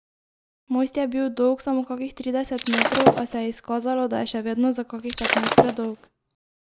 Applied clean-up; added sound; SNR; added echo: none; Shatter; -4 dB; none.